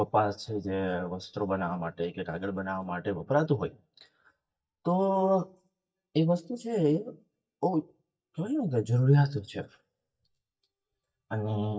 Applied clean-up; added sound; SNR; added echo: neural mask model DeepFilterNet 3.